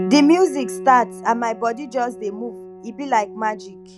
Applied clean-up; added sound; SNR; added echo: none; Piano; 12 dB; none.